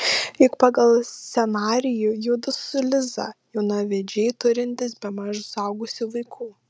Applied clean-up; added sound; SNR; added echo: none; none; none; none.